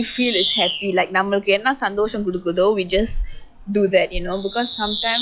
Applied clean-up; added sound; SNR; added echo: classical method log-MMSE.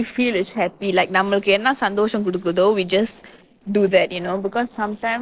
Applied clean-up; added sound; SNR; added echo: neural separator model SepFormer DNS4.